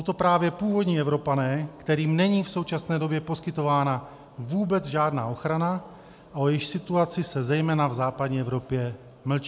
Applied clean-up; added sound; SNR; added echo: none; none; none; none.